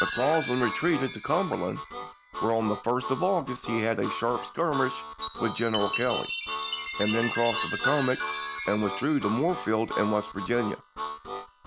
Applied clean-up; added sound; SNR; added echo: none; Chime + Harmonica; 5 dB; none.